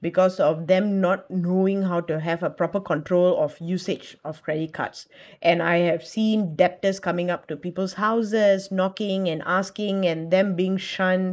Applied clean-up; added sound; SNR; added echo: neural mask model Resemble Enhance denoiser.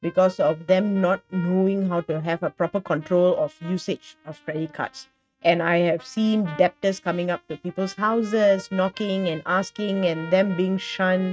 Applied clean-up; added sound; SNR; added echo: neural mask model RNNoise.